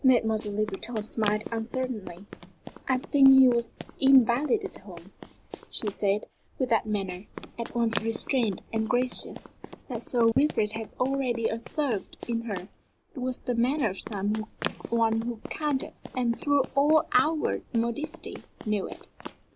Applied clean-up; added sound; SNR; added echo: none; Run; 14 dB; none.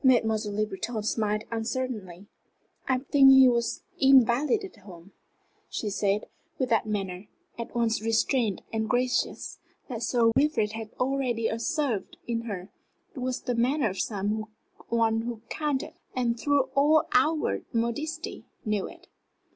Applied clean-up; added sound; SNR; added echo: none; none; none; none.